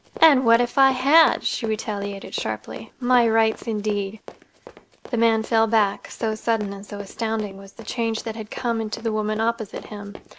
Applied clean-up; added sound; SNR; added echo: none; Run; 18 dB; none.